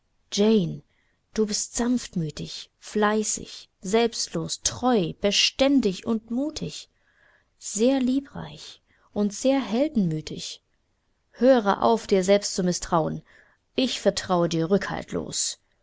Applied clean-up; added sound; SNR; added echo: none; none; none; none.